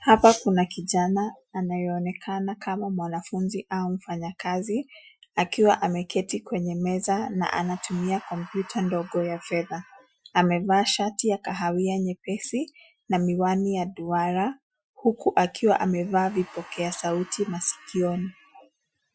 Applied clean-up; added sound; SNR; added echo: classical method Wiener filter.